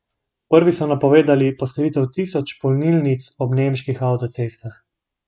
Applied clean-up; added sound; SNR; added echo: none; none; none; none.